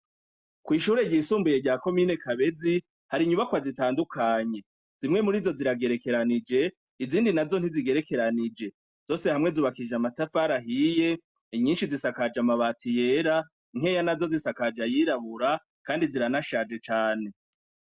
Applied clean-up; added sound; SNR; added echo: none; none; none; none.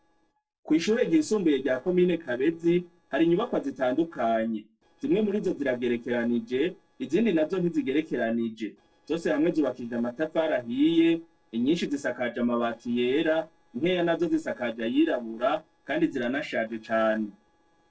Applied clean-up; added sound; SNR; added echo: neural separator model SepFormer DNS4.